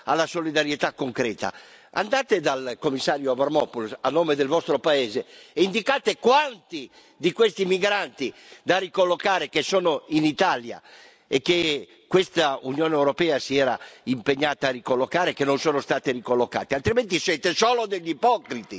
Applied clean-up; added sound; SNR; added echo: none; none; none; none.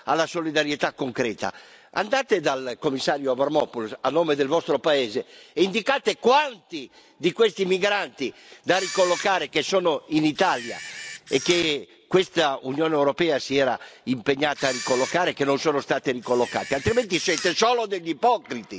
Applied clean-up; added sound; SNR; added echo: none; Camera; 13 dB; none.